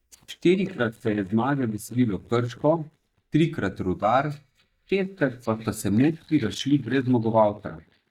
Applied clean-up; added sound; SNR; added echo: neural mask model DeepFilterNet 3.